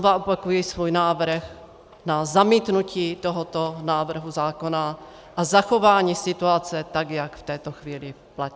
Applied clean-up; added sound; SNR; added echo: none; none; none; none.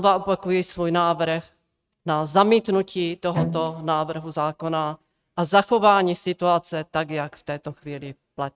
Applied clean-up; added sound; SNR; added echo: neural mask model RNNoise.